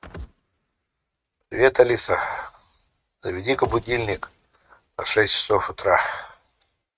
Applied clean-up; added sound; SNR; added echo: neural mask model RNNoise.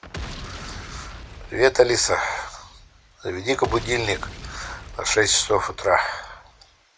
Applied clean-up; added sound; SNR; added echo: none; Boom; 14 dB; none.